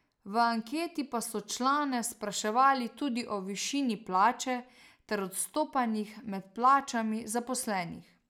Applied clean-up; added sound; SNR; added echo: none; none; none; none.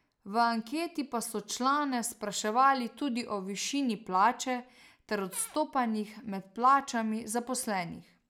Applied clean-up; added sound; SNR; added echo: none; Cupboard open or close / Door; 19 dB; none.